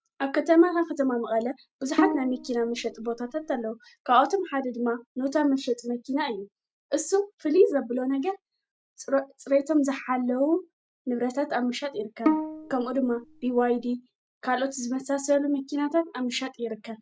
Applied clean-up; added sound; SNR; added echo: none; Bowed string instrument; 4 dB; none.